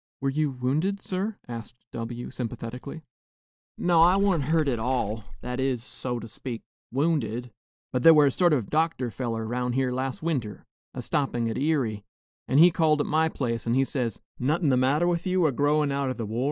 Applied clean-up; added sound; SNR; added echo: neural mask model DeepFilterNet 3.